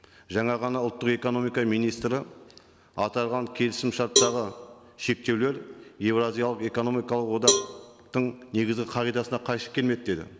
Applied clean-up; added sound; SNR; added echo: none; Cowbell; 4 dB; none.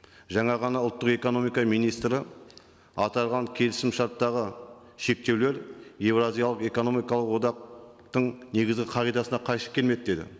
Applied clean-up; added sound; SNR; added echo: none; none; none; none.